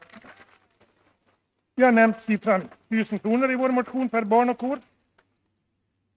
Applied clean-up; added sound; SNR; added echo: neural mask model RNNoise.